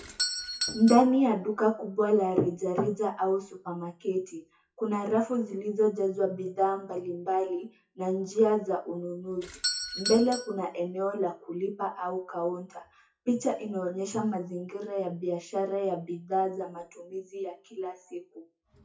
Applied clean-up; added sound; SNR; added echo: classical method WPE with log-MMSE.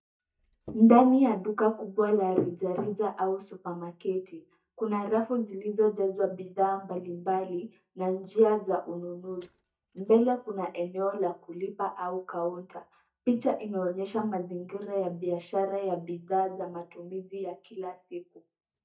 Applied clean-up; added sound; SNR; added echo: neural mask model DeepFilterNet 3.